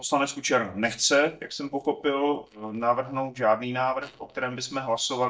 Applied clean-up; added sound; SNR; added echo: neural mask model DeepFilterNet 3.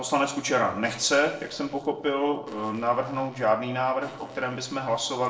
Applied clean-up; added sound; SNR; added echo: neural separator model SepFormer DNS4.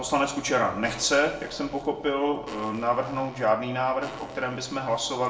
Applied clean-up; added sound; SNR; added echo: none; Fart; 19 dB; reverberation time 0.5 s.